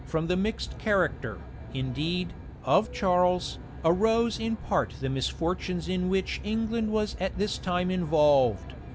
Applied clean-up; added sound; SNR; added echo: none; Aircraft; 12 dB; none.